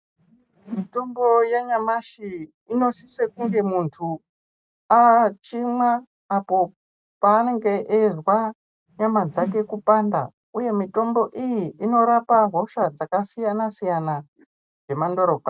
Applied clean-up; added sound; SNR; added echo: neural mask model RNNoise.